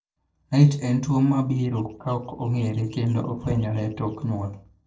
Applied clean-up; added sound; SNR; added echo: neural separator model SepFormer DNS4.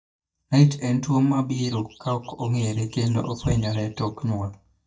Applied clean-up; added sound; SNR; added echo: neural mask model DeepFilterNet 3.